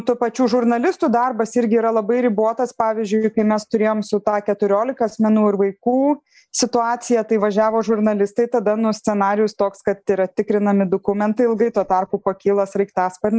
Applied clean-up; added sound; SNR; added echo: neural mask model Resemble Enhance denoiser.